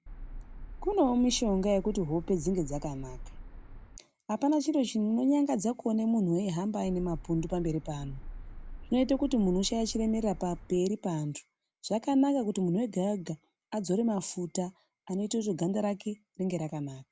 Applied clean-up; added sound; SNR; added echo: none; Car; 12 dB; none.